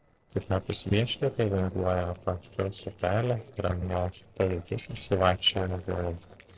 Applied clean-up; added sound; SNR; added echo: neural separator model SepFormer DNS4.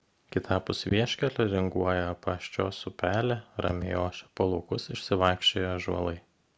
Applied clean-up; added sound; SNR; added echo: none; none; none; none.